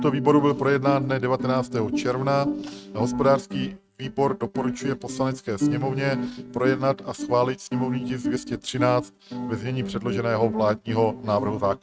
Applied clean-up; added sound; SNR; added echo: neural mask model RNNoise.